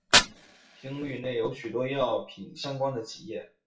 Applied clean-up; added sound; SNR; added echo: classical method WPE with log-MMSE.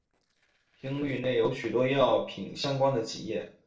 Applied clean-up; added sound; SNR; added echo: neural separator model SepFormer DNS4.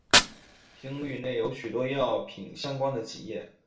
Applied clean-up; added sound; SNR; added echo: none; Fire; 0 dB; reverberation time 0.3 s.